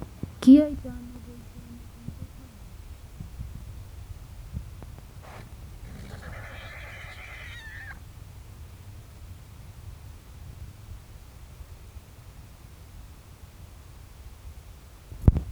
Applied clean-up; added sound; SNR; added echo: none; Livestock, farm animals, working animals; 15 dB; none.